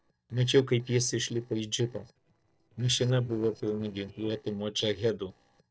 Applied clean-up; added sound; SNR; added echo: neural separator model SepFormer DNS4.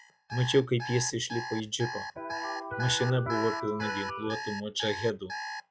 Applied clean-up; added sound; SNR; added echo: classical method log-MMSE.